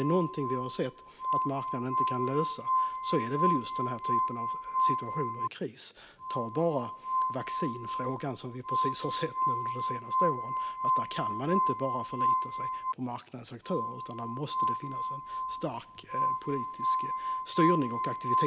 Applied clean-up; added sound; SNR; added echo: none; Glass; -3 dB; none.